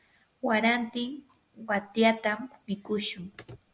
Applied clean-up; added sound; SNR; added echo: none; none; none; none.